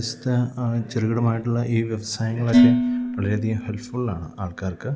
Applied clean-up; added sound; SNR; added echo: none; Dishes, pots, and pans; 1 dB; none.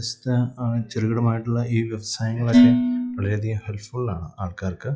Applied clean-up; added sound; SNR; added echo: classical method log-MMSE.